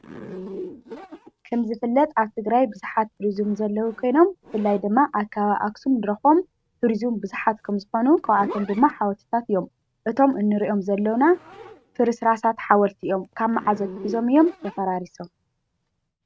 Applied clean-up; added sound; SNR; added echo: neural mask model RNNoise.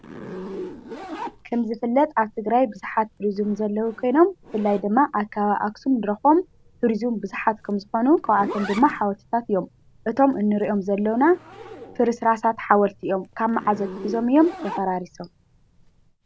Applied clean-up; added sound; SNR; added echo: none; Zipper (clothing); 17 dB; none.